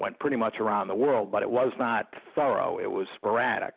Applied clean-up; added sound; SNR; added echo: none; none; none; none.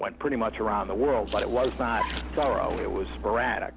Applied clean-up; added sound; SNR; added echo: none; Scissors + Vehicle; 9 dB; none.